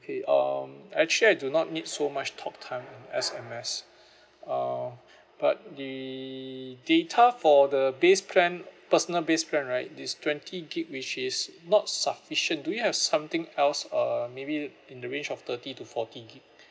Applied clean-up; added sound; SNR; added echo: none; none; none; none.